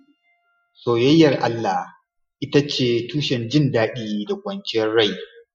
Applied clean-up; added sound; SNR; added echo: classical method Wiener filter.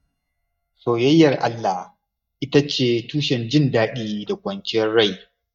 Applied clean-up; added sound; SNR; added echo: neural mask model DeepFilterNet 3.